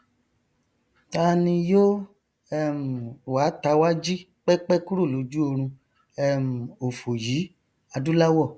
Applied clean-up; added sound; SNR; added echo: none; none; none; none.